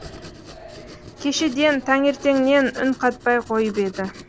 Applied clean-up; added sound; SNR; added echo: none; Writing; 18 dB; none.